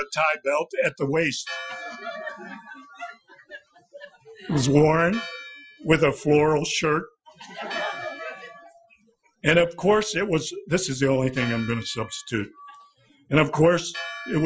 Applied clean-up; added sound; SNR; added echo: classical method Wiener filter.